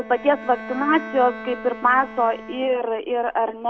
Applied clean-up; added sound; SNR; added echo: none; Bowed string instrument; 14 dB; none.